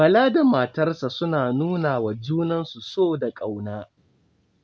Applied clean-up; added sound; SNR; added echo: none; none; none; none.